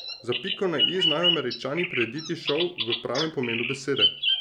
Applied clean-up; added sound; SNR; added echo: none; Bird vocalization, bird call, bird song; -1 dB; none.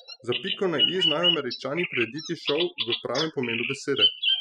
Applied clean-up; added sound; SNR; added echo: classical method spectral subtraction.